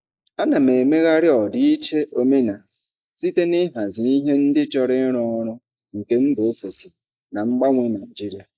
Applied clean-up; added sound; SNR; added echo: neural mask model Resemble Enhance denoiser.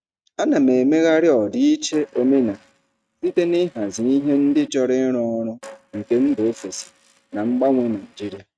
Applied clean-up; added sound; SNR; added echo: neural mask model RNNoise.